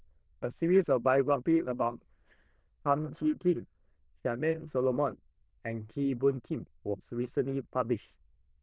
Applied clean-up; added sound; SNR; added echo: neural diffusion model UNIVERSE++.